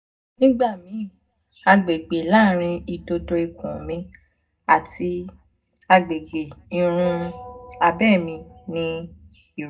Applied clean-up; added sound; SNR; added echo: none; none; none; reverberation time 0.2 s.